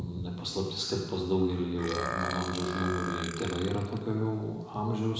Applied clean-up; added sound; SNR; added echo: none; Burping, eructation; 6 dB; reverberation time 1.0 s.